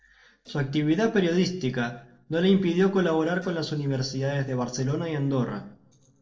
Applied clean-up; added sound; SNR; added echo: neural separator model SepFormer DNS4.